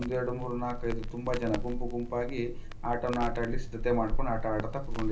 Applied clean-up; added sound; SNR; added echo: none; Crackle; 1 dB; reverberation time 0.3 s.